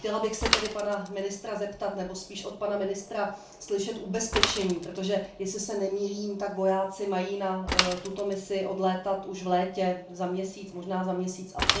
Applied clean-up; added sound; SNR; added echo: none; Mechanisms / Bicycle; 5 dB; reverberation time 0.3 s.